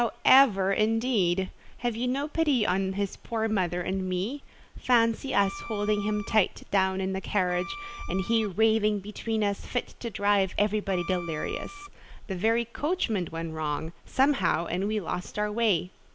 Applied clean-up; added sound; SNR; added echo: none; Bowed string instrument; 13 dB; none.